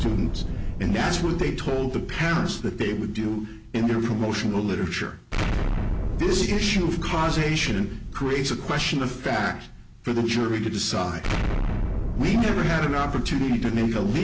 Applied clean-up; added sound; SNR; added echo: none; Explosion; 4 dB; none.